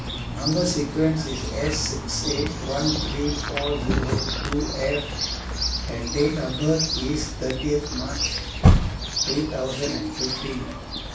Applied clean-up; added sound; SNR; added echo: none; Chirp, tweet; -1 dB; reverberation time 0.3 s.